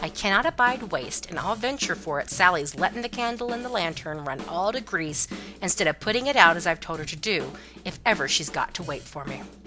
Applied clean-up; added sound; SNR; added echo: none; Drum / Drum kit; 16 dB; none.